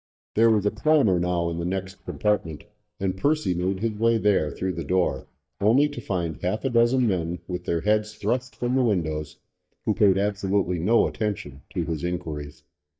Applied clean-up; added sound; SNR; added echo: neural mask model DeepFilterNet 3.